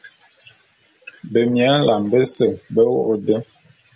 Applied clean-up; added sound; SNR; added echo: none; none; none; none.